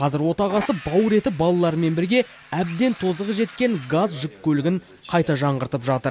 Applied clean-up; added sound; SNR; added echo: none; none; none; none.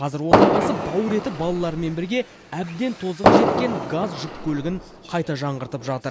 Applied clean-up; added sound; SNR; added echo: none; Fireworks; -3 dB; none.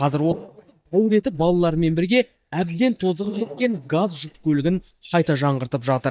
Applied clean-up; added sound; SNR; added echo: neural mask model DeepFilterNet 3.